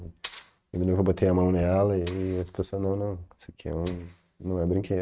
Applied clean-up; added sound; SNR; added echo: neural mask model RNNoise.